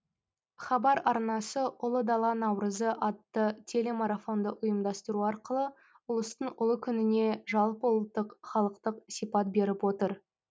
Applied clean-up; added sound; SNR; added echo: none; none; none; none.